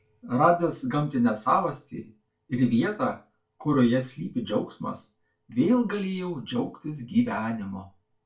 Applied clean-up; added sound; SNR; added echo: none; none; none; reverberation time 0.2 s.